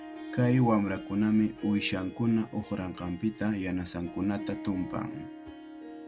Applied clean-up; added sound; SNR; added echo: none; Harp; 13 dB; none.